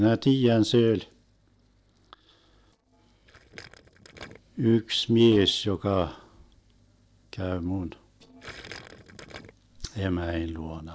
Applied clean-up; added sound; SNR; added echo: neural separator model SepFormer DNS4.